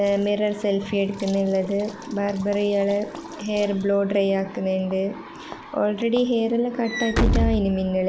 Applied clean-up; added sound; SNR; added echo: none; Walk, footsteps / Slam; 8 dB; none.